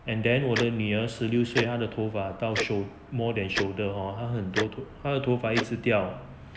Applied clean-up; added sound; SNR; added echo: none; Tick-tock; 9 dB; none.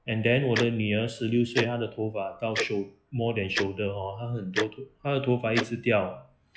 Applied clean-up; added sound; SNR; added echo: classical method log-MMSE.